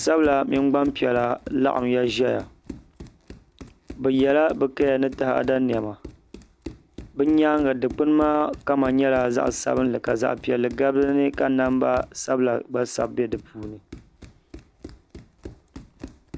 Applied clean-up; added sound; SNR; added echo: none; Run; 19 dB; none.